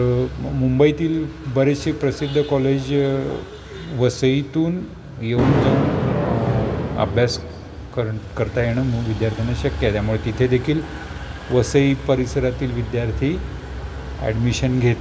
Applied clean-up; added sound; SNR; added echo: none; Thunder; 9 dB; reverberation time 1.8 s.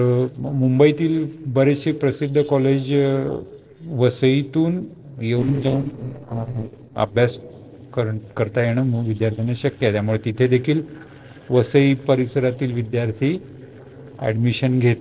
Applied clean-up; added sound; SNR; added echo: neural separator model SepFormer DNS4.